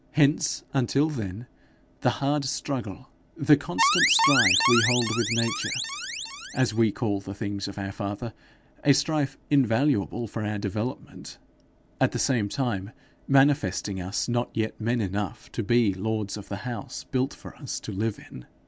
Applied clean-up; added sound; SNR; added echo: none; Alarm; -1 dB; none.